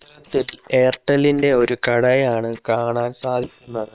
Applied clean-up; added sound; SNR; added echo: neural separator model SepFormer WHAM!.